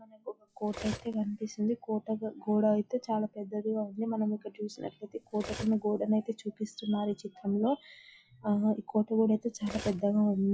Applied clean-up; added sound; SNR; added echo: classical method log-MMSE.